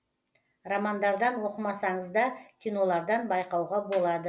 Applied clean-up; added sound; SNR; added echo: none; none; none; none.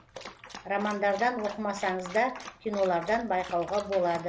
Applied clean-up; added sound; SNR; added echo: none; Dog; 15 dB; none.